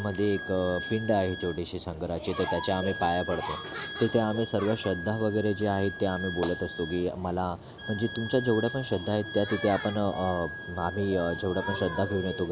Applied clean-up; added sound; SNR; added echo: none; Wind instrument, woodwind instrument; 12 dB; none.